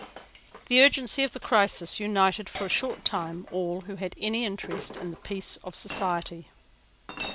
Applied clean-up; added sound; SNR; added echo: none; Chink, clink; 15 dB; none.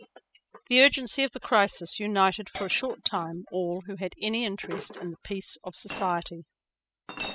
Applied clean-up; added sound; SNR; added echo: classical method spectral subtraction.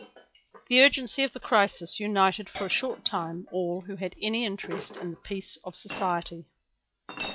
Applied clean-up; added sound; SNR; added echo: classical method log-MMSE.